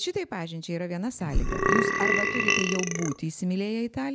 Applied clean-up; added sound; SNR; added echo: none; Burping, eructation; -5 dB; none.